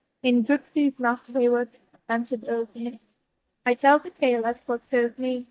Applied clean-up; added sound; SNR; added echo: neural mask model DeepFilterNet 3.